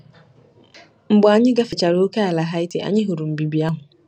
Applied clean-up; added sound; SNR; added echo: none; none; none; none.